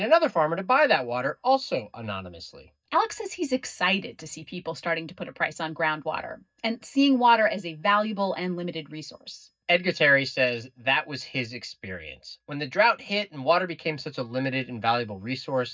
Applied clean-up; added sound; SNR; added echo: neural mask model DeepFilterNet 3.